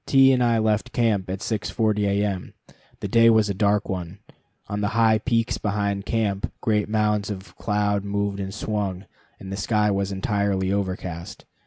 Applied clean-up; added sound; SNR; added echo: none; none; none; none.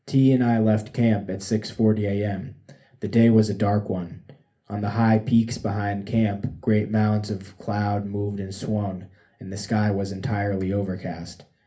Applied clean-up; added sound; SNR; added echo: none; none; none; reverberation time 0.3 s.